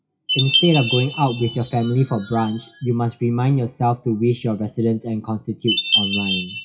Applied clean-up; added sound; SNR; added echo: classical method WPE with log-MMSE.